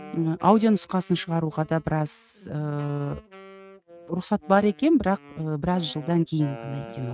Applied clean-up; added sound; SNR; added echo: neural mask model RNNoise.